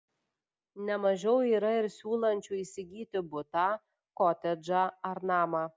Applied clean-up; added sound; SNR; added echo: none; none; none; none.